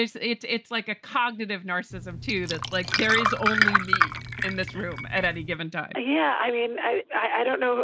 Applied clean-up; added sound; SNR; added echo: none; Glass; 0 dB; none.